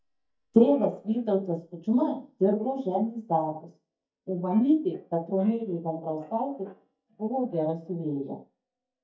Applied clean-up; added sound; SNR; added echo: neural mask model DeepFilterNet 3.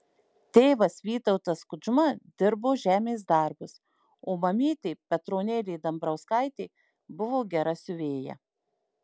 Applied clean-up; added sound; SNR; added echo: none; none; none; none.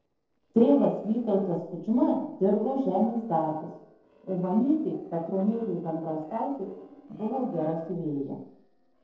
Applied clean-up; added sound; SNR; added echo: neural separator model SepFormer DNS4.